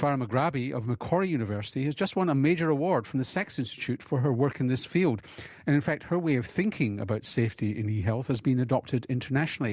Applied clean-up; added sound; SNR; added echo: none; none; none; none.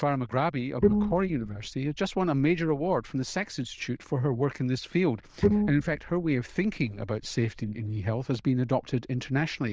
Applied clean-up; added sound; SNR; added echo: neural diffusion model UNIVERSE++.